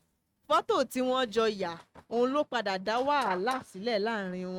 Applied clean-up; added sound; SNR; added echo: neural mask model RNNoise.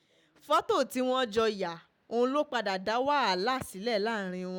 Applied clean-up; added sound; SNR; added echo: none; none; none; none.